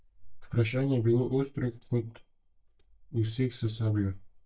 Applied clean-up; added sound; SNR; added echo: neural mask model DeepFilterNet 3.